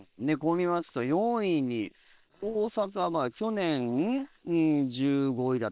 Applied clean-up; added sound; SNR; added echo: neural separator model SepFormer WHAM!.